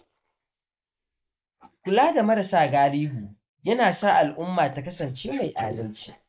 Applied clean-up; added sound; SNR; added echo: neural mask model Resemble Enhance denoiser.